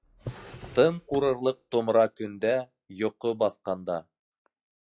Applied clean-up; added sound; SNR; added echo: classical method log-MMSE.